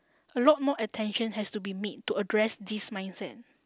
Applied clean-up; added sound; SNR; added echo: none; none; none; none.